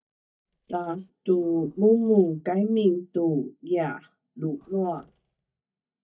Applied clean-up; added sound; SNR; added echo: neural mask model DeepFilterNet 3.